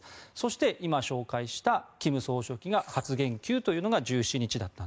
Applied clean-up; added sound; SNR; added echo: neural mask model Resemble Enhance denoiser.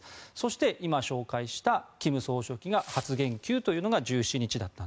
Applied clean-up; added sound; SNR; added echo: none; Wind; 19 dB; none.